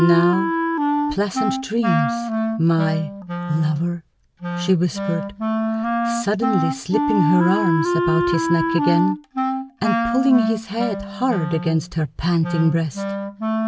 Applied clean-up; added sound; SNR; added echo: none; Wind instrument, woodwind instrument; 1 dB; none.